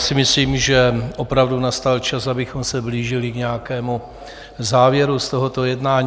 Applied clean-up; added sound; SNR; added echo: none; none; none; none.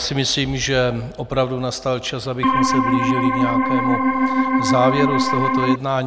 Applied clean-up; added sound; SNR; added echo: none; Organ; -5 dB; none.